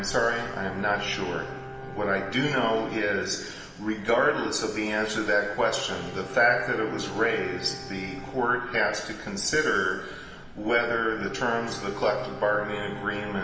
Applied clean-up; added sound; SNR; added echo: none; Bowed string instrument; 15 dB; reverberation time 1.4 s.